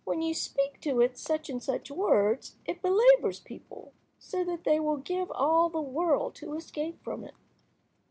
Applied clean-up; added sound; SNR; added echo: none; none; none; none.